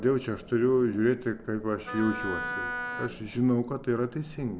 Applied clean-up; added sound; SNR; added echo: none; Wind instrument, woodwind instrument; 7 dB; none.